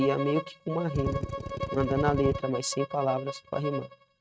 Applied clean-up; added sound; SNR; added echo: neural mask model RNNoise.